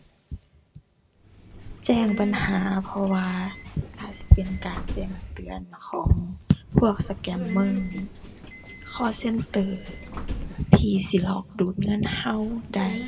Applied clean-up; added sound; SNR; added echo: none; Subway, metro, underground; 13 dB; reverberation time 1.9 s.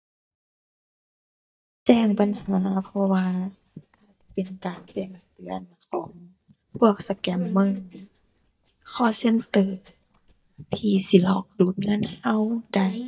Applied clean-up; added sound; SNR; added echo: neural mask model DeepFilterNet 3.